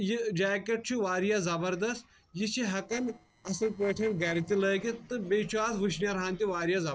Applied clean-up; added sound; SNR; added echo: neural separator model SepFormer DNS4.